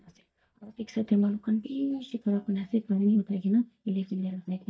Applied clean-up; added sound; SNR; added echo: neural mask model DeepFilterNet 3.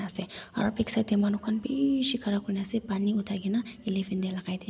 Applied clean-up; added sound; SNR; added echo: none; none; none; none.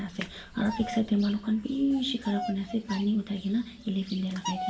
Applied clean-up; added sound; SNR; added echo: none; Bird vocalization, bird call, bird song; 11 dB; reverberation time 0.2 s.